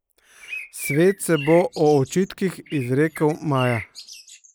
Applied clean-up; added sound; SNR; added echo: neural mask model Resemble Enhance denoiser.